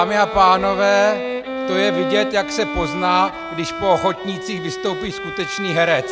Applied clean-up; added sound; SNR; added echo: none; Bowed string instrument; 6 dB; none.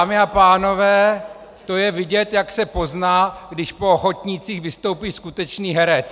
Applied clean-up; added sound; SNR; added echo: none; none; none; none.